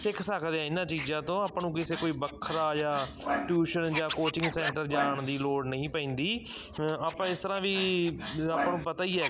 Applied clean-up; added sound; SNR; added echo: none; Scratching (performance technique); 8 dB; none.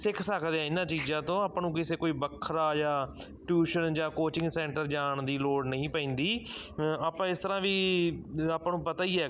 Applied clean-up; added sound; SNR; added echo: none; none; none; none.